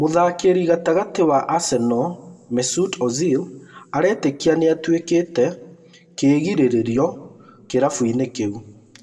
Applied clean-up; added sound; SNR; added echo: none; none; none; reverberation time 0.8 s.